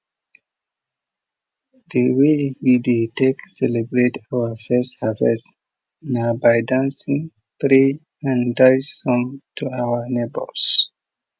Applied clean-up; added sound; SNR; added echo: none; none; none; none.